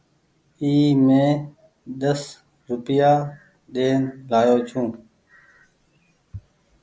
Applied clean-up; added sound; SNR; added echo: none; none; none; none.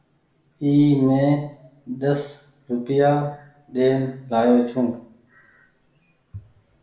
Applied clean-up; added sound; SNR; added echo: none; none; none; reverberation time 0.6 s.